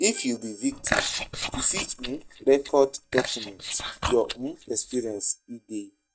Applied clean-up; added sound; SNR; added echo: neural mask model DeepFilterNet 3.